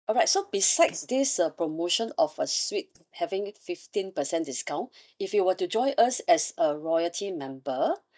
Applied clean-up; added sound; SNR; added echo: neural mask model DeepFilterNet 3.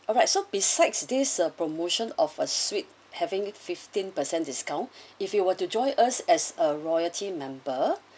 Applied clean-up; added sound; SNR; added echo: none; none; none; none.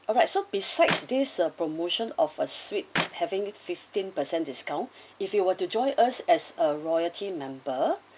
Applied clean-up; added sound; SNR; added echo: none; Clapping; 7 dB; none.